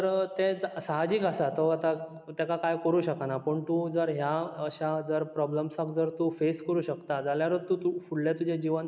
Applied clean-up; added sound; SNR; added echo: none; none; none; none.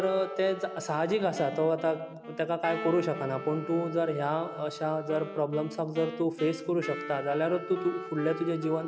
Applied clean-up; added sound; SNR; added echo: none; Wind instrument, woodwind instrument + Wind instrument, woodwind instrument; 11 dB; none.